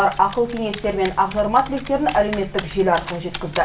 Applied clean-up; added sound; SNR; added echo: none; Typing; 13 dB; reverberation time 0.3 s.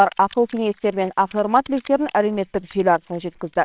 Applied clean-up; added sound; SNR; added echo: neural separator model SepFormer WHAMR!.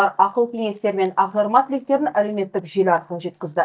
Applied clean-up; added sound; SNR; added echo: neural mask model DeepFilterNet 3.